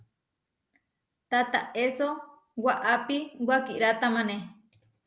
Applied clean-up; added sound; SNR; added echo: none; none; none; none.